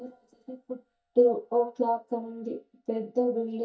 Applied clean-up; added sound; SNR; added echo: neural mask model DeepFilterNet 3.